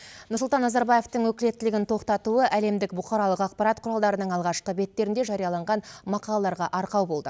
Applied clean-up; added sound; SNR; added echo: none; none; none; none.